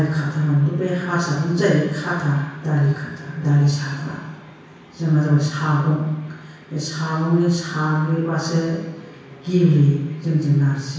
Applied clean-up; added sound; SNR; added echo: none; none; none; reverberation time 1.1 s.